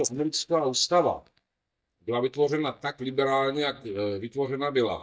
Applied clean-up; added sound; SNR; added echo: neural mask model DeepFilterNet 3.